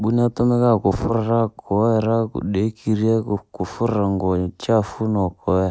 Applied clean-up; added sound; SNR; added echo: none; none; none; none.